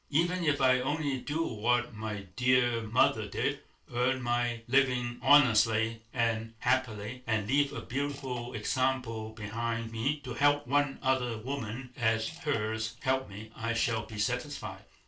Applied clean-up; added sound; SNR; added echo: neural separator model SepFormer DNS4.